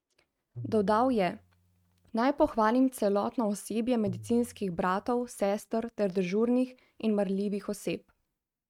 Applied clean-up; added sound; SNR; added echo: neural mask model RNNoise.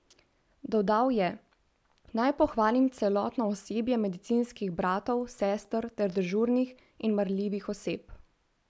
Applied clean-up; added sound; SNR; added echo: none; none; none; none.